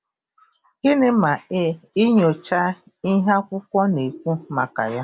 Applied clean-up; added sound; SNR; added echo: none; none; none; none.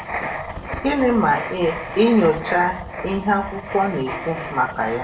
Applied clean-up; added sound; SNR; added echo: none; Writing; 9 dB; reverberation time 0.5 s.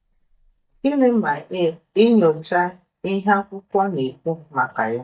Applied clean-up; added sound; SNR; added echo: neural mask model DeepFilterNet 3.